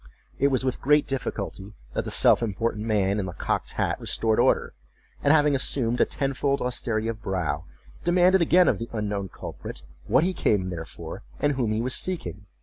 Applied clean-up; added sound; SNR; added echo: none; none; none; none.